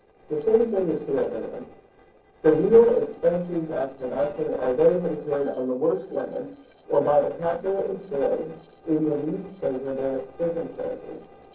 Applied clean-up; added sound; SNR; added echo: neural separator model SepFormer DNS4.